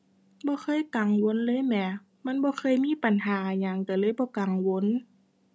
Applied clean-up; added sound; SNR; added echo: none; none; none; none.